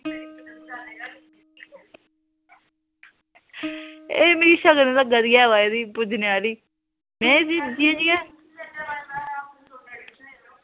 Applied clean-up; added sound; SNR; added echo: none; Plucked string instrument; 20 dB; none.